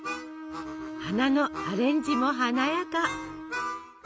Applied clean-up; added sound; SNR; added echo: none; Bowed string instrument; 11 dB; none.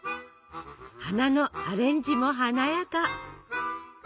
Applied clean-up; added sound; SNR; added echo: none; none; none; none.